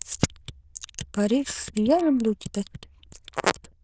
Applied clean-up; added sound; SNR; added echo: neural diffusion model UNIVERSE++.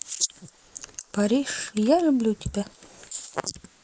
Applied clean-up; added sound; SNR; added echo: neural mask model Resemble Enhance denoiser.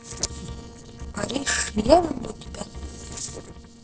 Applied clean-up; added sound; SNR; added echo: neural separator model SepFormer DNS4.